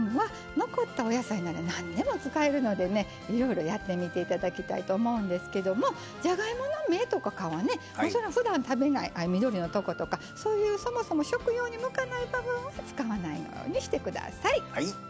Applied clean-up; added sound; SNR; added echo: none; none; none; none.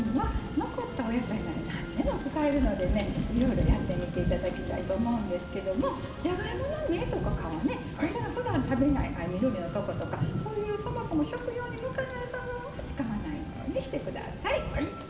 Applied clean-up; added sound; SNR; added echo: none; Thunder / Rain; 3 dB; reverberation time 2.6 s.